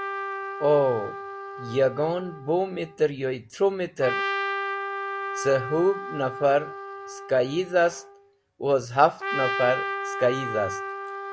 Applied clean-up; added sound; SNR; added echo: none; Trumpet; 7 dB; none.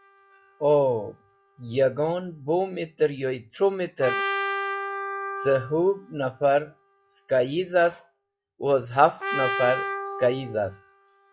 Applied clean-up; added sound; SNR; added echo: classical method log-MMSE.